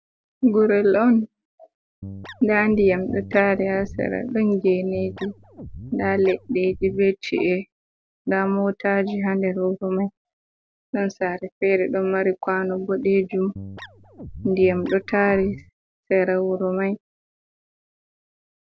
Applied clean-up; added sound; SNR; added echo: none; Guitar; 15 dB; none.